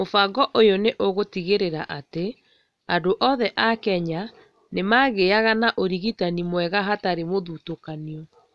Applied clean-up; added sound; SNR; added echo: none; none; none; none.